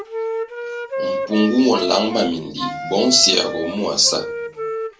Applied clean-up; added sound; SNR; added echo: none; Wind instrument, woodwind instrument; 7 dB; reverberation time 0.2 s.